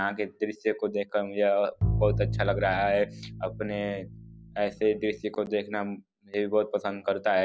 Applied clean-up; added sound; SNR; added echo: none; Bowed string instrument; 4 dB; none.